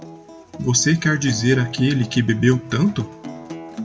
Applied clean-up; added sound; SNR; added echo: none; Acoustic guitar; 15 dB; none.